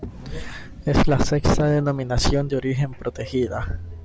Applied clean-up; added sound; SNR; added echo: none; Motor vehicle (road); 18 dB; none.